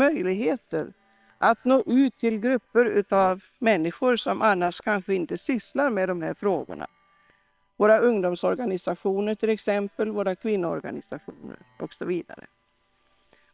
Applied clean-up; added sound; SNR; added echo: neural separator model SepFormer WHAM!.